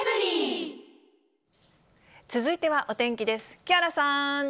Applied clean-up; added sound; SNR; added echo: none; none; none; none.